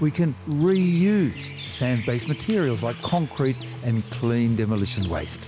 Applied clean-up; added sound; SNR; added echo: none; Bird; 18 dB; none.